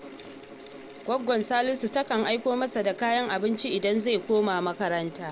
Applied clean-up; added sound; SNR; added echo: none; Mechanical fan; 17 dB; none.